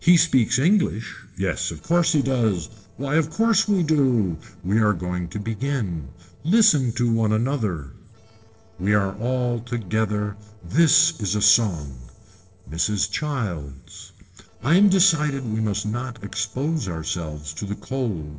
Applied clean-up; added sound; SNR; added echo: neural separator model SepFormer DNS4.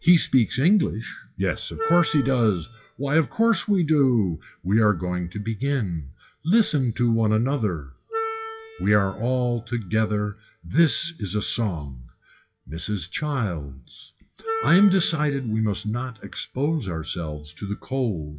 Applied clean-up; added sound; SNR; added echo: classical method WPE with log-MMSE.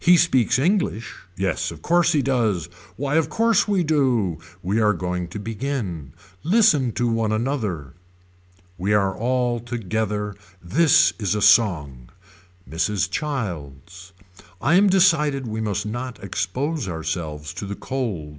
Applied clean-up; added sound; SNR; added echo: none; none; none; none.